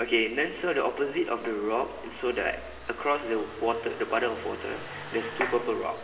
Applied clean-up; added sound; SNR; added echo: none; Engine starting; 16 dB; reverberation time 1.6 s.